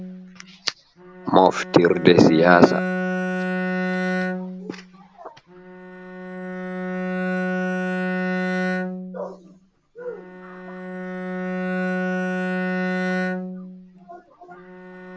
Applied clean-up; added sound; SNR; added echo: none; Bowed string instrument; 3 dB; none.